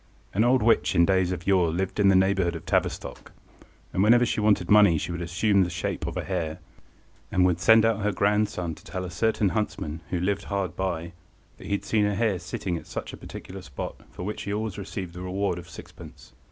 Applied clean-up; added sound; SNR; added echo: none; none; none; none.